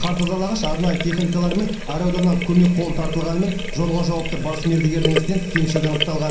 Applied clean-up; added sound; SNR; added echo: none; Sink (filling or washing); 5 dB; reverberation time 0.6 s.